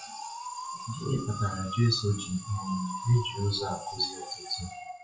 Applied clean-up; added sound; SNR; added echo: classical method WPE with log-MMSE.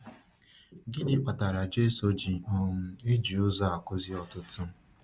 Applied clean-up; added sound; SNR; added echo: none; none; none; none.